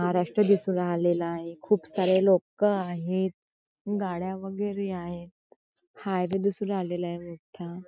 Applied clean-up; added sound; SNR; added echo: none; none; none; none.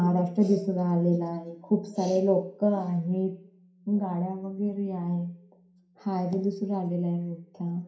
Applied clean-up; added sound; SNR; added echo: none; none; none; reverberation time 0.5 s.